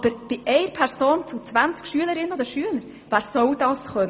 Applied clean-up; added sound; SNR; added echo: none; none; none; none.